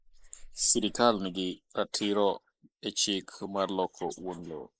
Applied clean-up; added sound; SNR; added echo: neural mask model Resemble Enhance denoiser.